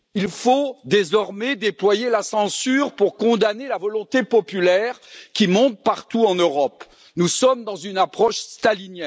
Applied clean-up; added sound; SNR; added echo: none; none; none; none.